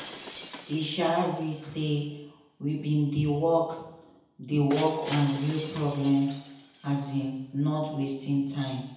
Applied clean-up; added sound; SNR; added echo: none; Shatter; 17 dB; reverberation time 0.8 s.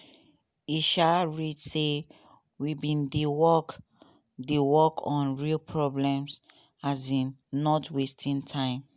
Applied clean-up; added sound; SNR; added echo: none; none; none; none.